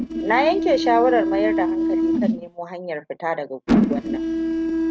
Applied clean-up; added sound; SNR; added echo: neural mask model RNNoise.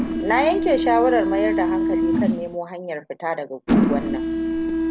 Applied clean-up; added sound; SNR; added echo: none; Mechanisms; -2 dB; none.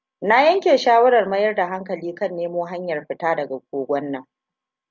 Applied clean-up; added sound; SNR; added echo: none; none; none; none.